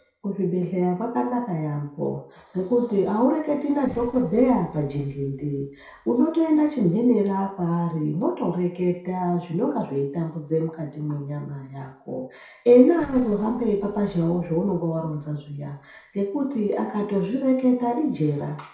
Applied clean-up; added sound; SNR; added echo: neural separator model SepFormer DNS4.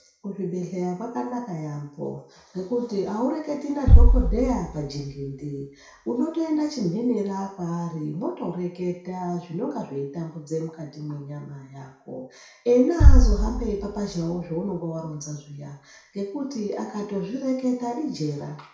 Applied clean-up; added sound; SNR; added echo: none; Bass drum; -3 dB; reverberation time 0.6 s.